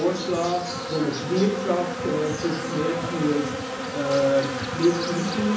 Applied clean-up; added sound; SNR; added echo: none; Insect; 5 dB; reverberation time 0.6 s.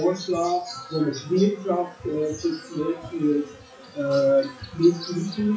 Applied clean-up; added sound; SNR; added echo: classical method WPE with log-MMSE.